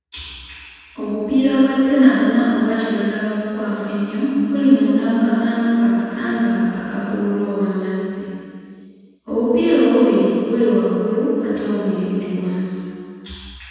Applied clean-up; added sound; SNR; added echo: none; none; none; reverberation time 2.1 s.